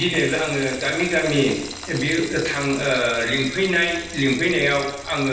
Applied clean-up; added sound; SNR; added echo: none; Frying (food); 13 dB; reverberation time 0.9 s.